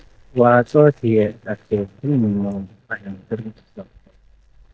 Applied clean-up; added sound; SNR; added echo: neural mask model DeepFilterNet 3.